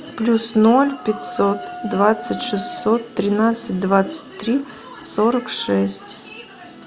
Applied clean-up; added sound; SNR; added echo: none; Wind instrument, woodwind instrument; 15 dB; none.